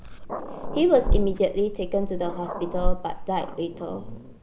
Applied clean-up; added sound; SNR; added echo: none; Growling; 0 dB; none.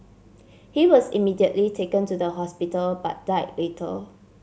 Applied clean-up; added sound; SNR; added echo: none; none; none; none.